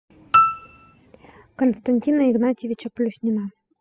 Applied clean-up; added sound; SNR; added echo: classical method spectral subtraction.